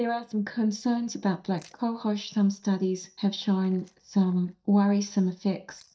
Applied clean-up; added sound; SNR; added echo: neural mask model DeepFilterNet 3.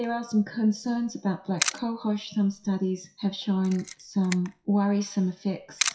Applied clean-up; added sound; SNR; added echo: classical method WPE with log-MMSE.